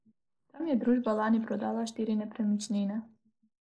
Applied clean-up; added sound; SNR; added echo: neural mask model Resemble Enhance denoiser.